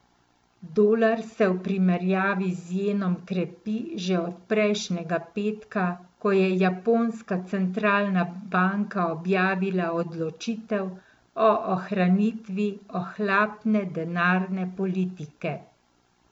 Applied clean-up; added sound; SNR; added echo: none; none; none; none.